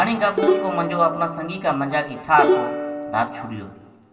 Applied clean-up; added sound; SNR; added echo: none; Plucked string instrument; 2 dB; reverberation time 1.4 s.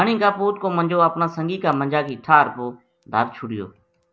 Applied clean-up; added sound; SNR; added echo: none; none; none; none.